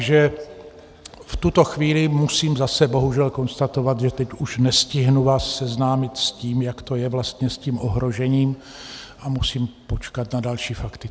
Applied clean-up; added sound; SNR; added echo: none; none; none; none.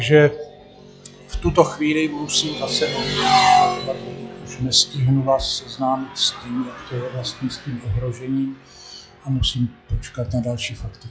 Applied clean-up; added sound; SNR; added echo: classical method log-MMSE.